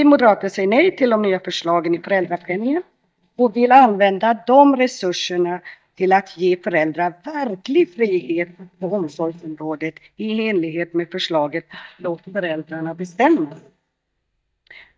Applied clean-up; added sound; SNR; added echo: neural mask model DeepFilterNet 3.